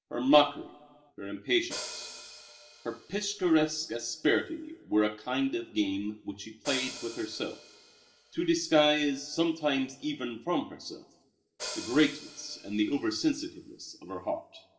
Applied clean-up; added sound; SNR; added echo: none; Hi-hat; 17 dB; reverberation time 1.3 s.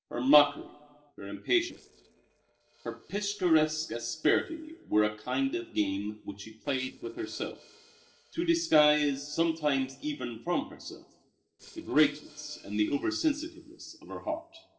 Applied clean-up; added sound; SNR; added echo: neural separator model SepFormer DNS4.